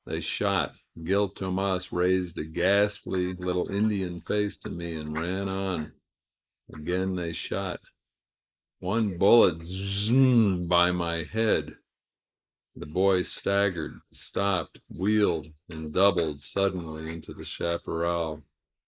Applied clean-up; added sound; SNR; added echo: neural mask model Resemble Enhance denoiser.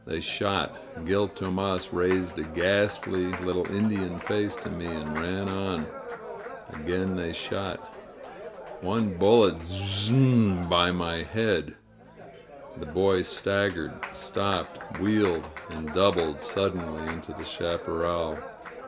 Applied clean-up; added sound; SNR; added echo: none; Applause; 13 dB; none.